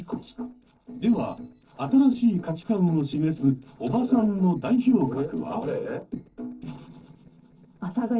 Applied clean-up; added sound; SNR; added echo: neural separator model SepFormer DNS4.